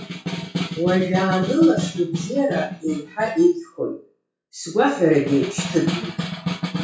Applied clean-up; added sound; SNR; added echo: classical method WPE with log-MMSE.